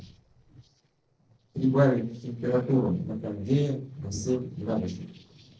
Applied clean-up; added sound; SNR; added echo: neural separator model SepFormer DNS4.